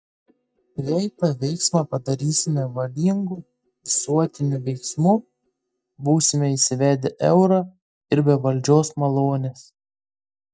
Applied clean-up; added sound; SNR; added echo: neural mask model DeepFilterNet 3.